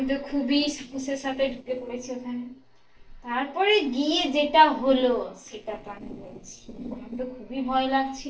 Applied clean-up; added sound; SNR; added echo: neural separator model SepFormer DNS4.